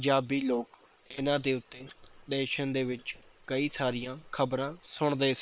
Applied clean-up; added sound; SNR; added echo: neural separator model SepFormer WHAM!.